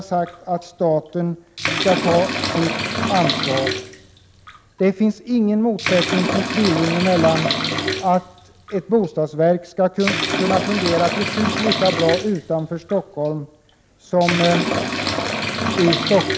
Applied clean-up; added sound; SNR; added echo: none; Bathtub (filling or washing) / Liquid; 3 dB; none.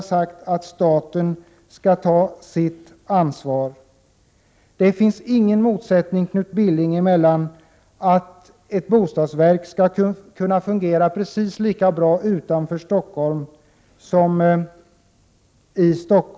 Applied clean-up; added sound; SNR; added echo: none; none; none; none.